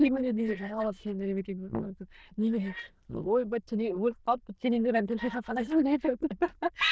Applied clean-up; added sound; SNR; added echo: neural diffusion model UNIVERSE++.